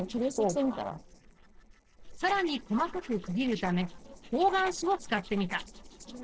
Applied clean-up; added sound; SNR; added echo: neural separator model SepFormer DNS4.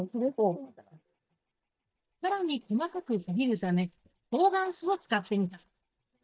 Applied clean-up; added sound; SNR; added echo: neural mask model DeepFilterNet 3.